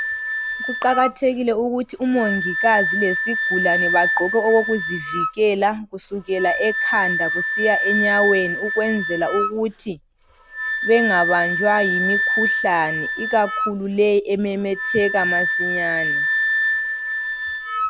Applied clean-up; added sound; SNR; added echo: none; Wind instrument, woodwind instrument; 1 dB; none.